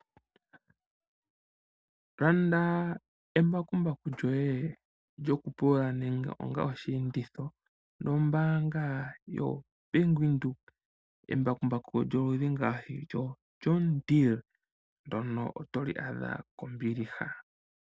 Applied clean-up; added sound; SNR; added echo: none; none; none; none.